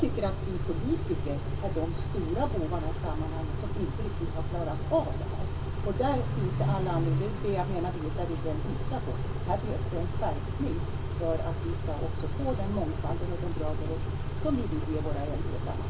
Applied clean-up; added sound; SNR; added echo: none; Idling / Accelerating, revving, vroom / Car; 2 dB; reverberation time 0.2 s.